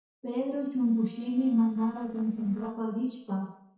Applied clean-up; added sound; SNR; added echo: neural separator model SepFormer DNS4.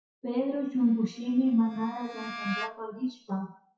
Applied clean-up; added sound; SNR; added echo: classical method WPE with log-MMSE.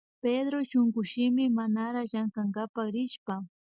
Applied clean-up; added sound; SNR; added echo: none; none; none; none.